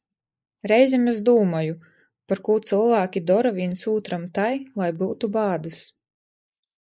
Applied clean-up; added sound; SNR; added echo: neural mask model Resemble Enhance denoiser.